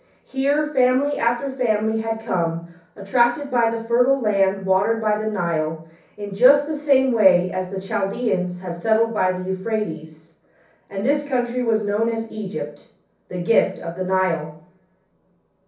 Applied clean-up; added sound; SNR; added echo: none; none; none; reverberation time 0.6 s.